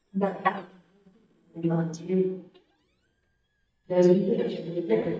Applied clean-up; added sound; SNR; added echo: neural mask model DeepFilterNet 3.